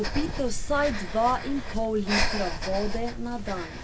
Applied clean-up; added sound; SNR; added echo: none; Breathing; 1 dB; reverberation time 0.2 s.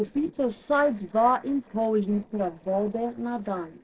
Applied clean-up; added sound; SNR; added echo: neural separator model SepFormer DNS4.